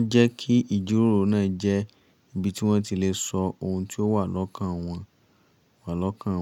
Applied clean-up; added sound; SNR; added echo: none; none; none; none.